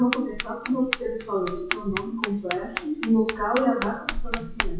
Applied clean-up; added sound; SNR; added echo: classical method WPE with log-MMSE.